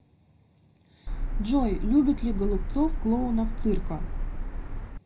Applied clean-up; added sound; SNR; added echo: none; Car; 0 dB; reverberation time 0.4 s.